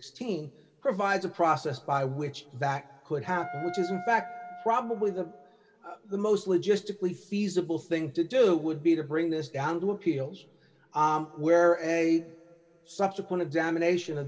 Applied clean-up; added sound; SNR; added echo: none; Wind instrument, woodwind instrument; 13 dB; reverberation time 1.1 s.